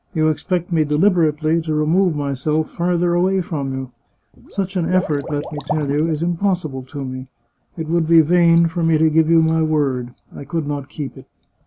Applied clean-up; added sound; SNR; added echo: none; Liquid; 14 dB; none.